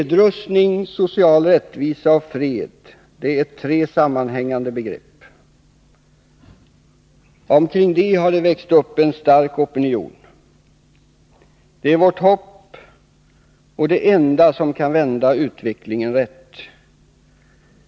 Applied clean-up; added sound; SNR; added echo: none; none; none; none.